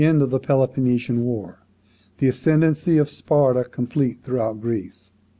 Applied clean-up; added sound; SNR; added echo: none; none; none; none.